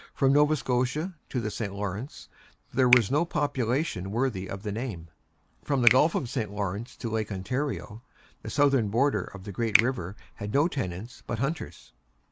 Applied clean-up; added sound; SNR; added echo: none; Finger snapping; 7 dB; none.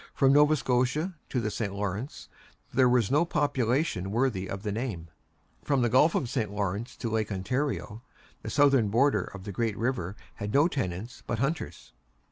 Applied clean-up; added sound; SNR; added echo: none; none; none; none.